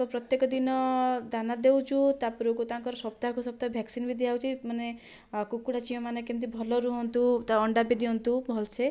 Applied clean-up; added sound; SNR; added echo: none; none; none; none.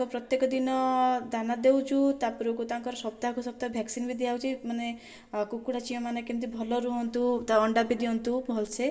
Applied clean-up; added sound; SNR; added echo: none; none; none; reverberation time 0.6 s.